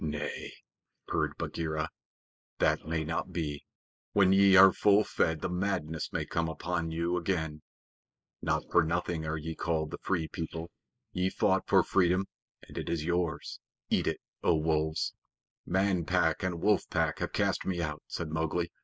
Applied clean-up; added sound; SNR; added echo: neural mask model Resemble Enhance denoiser.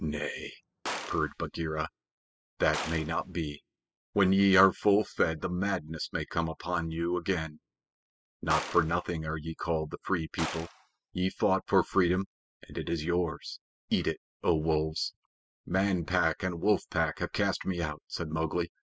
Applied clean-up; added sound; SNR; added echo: classical method spectral subtraction.